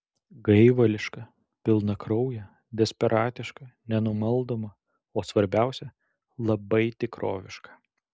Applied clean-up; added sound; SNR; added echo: none; none; none; none.